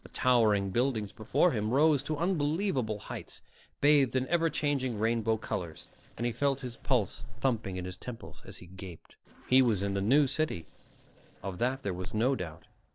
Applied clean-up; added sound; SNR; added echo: neural separator model SepFormer DNS4.